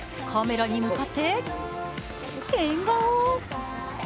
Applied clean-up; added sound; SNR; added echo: none; none; none; none.